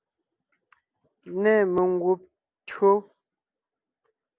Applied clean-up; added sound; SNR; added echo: none; none; none; none.